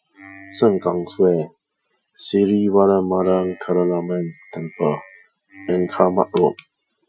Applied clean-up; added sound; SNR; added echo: classical method Wiener filter.